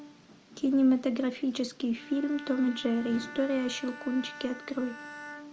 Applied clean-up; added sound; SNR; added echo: none; Bowed string instrument; 16 dB; none.